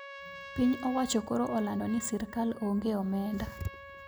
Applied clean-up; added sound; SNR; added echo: none; Trumpet; 16 dB; none.